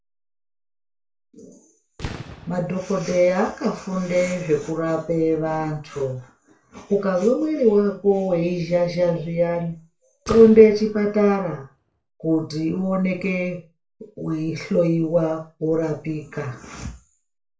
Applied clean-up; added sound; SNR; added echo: none; Fireworks; 16 dB; reverberation time 0.3 s.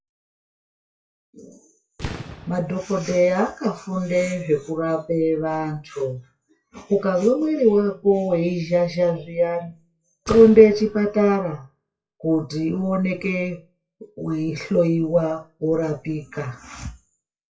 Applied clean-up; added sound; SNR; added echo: classical method WPE with log-MMSE.